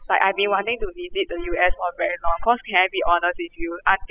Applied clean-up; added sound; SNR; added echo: classical method spectral subtraction.